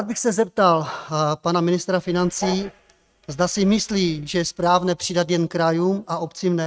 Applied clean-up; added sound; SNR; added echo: neural mask model RNNoise.